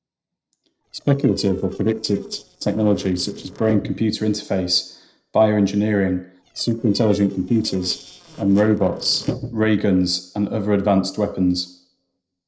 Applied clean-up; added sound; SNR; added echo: neural separator model SepFormer DNS4.